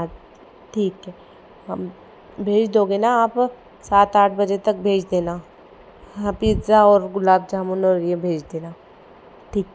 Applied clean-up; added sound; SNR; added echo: none; none; none; none.